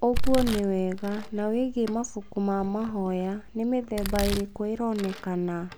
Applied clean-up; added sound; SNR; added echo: none; Domestic sounds, home sounds; 11 dB; none.